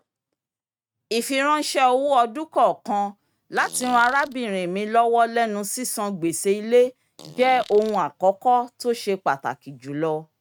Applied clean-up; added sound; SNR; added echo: neural mask model RNNoise.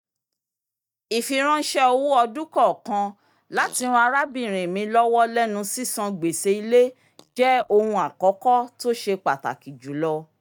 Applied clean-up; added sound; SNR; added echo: neural mask model DeepFilterNet 3.